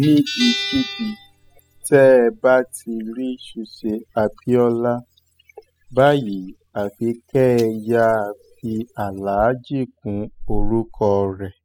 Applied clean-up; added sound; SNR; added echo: classical method spectral subtraction.